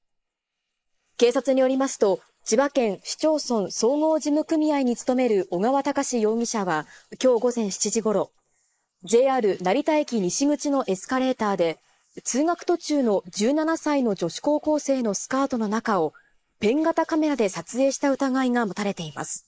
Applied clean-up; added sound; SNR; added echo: neural mask model Resemble Enhance denoiser.